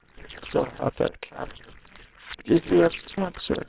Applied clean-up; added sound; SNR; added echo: neural separator model SepFormer WHAMR!.